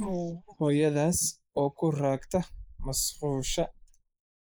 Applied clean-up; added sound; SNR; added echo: neural mask model Resemble Enhance denoiser.